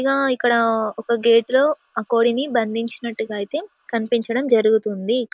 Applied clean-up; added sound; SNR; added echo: neural mask model Resemble Enhance denoiser.